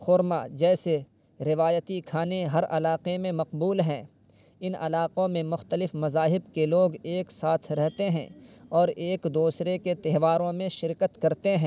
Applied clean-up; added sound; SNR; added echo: none; none; none; none.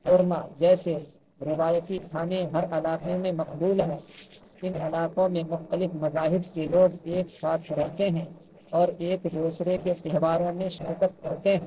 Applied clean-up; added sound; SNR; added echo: neural separator model SepFormer DNS4.